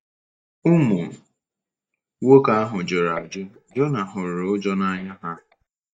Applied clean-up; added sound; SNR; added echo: neural mask model DeepFilterNet 3.